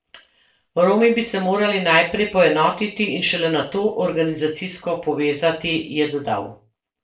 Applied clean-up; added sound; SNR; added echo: none; none; none; reverberation time 0.3 s.